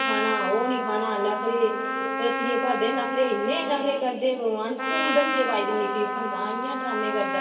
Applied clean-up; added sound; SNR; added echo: none; Trumpet; 2 dB; reverberation time 2.6 s.